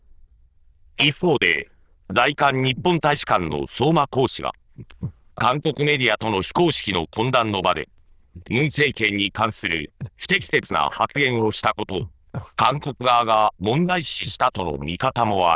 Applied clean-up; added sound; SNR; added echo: neural diffusion model UNIVERSE++.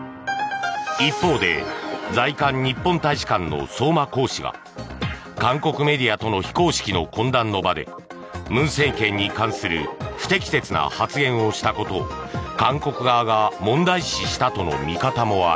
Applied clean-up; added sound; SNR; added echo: none; none; none; none.